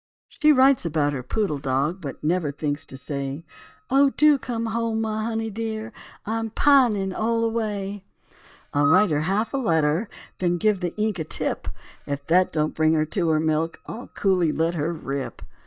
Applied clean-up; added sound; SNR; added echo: neural mask model DeepFilterNet 3.